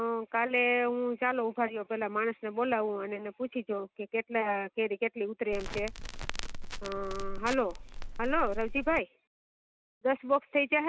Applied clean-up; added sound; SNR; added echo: none; Crackle; 4 dB; none.